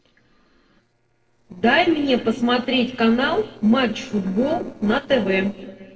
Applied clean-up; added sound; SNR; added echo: neural separator model SepFormer DNS4.